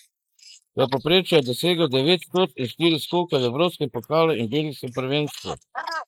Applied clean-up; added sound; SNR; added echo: neural mask model Resemble Enhance denoiser.